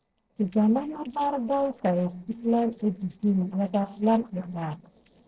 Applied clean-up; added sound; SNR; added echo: neural separator model SepFormer DNS4.